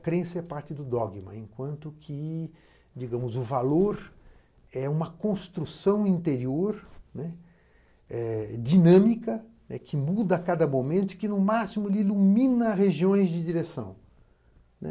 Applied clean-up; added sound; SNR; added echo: none; none; none; none.